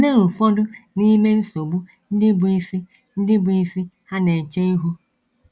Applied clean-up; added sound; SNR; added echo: none; none; none; none.